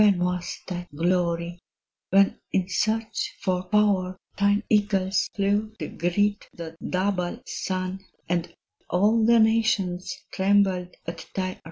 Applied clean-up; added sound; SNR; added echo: none; none; none; none.